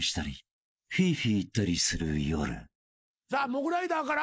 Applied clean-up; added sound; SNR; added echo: neural mask model Resemble Enhance denoiser.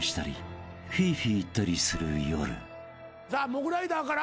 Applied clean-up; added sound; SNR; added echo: none; none; none; none.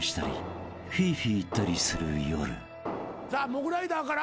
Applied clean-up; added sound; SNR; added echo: none; Fireworks; 10 dB; none.